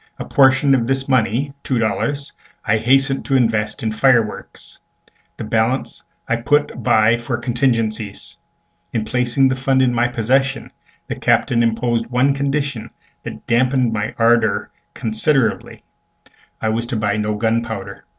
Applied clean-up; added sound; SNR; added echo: none; none; none; none.